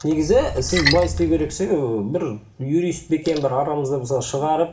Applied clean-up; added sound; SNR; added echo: none; Splash, splatter; 6 dB; reverberation time 0.3 s.